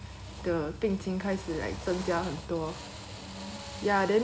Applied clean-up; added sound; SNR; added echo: none; Drill; 14 dB; none.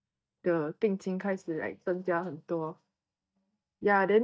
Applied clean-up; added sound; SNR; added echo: neural mask model DeepFilterNet 3.